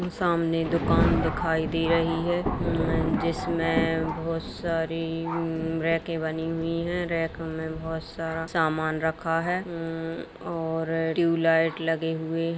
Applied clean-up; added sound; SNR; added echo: none; Thunder; 6 dB; none.